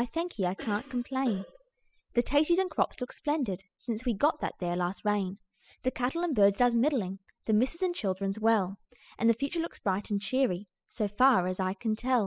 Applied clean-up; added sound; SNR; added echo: classical method spectral subtraction.